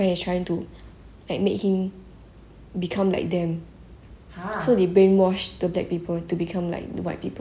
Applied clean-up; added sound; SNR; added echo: none; none; none; none.